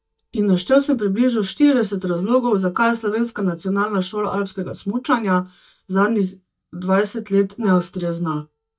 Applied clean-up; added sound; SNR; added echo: neural mask model DeepFilterNet 3.